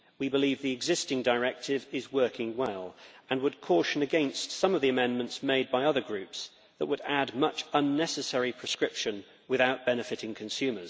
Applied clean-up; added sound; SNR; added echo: none; none; none; none.